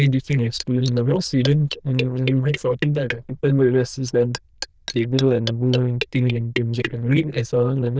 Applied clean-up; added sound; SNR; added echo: neural diffusion model UNIVERSE++.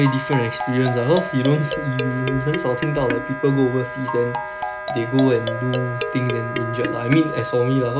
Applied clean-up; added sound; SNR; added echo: none; Wind instrument, woodwind instrument + Marimba, xylophone; 6 dB; none.